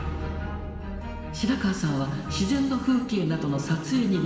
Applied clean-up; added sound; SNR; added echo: none; none; none; reverberation time 2.3 s.